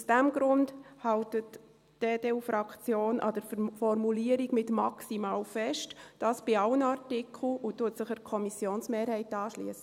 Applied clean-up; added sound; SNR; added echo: none; none; none; none.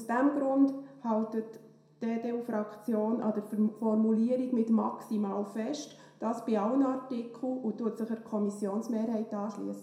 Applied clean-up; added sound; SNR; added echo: none; none; none; reverberation time 0.5 s.